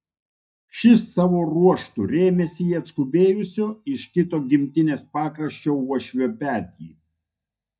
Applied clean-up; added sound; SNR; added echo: neural mask model DeepFilterNet 3.